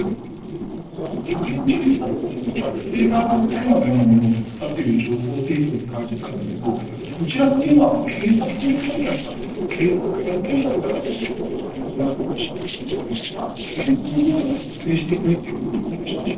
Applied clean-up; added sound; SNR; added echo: neural separator model SepFormer DNS4.